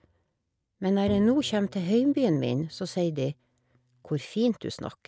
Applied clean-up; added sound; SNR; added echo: neural mask model RNNoise.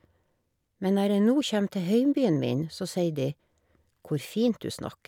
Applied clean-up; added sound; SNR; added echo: none; none; none; none.